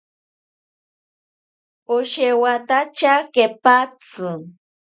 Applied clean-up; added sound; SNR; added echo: none; none; none; none.